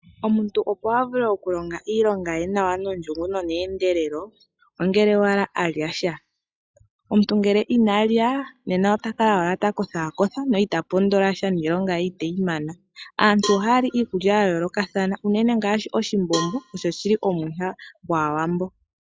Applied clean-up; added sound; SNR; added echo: classical method log-MMSE.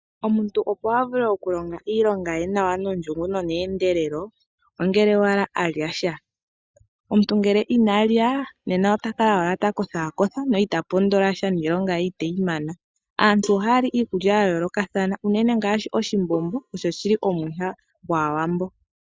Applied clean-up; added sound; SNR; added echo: neural mask model DeepFilterNet 3.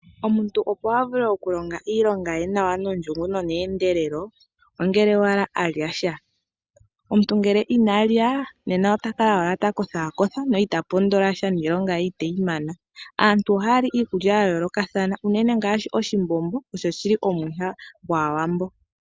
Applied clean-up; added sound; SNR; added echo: none; none; none; none.